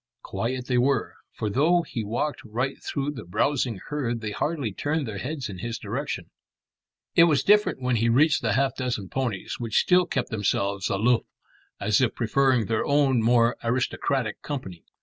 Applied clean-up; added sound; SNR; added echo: none; none; none; none.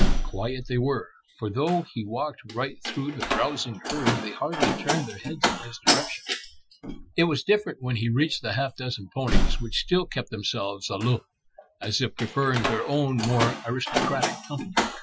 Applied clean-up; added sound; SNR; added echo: classical method Wiener filter.